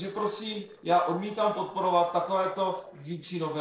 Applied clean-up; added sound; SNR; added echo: neural separator model SepFormer DNS4.